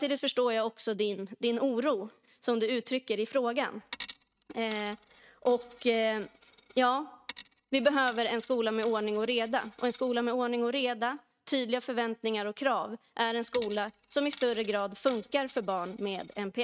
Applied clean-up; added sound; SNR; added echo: neural mask model RNNoise.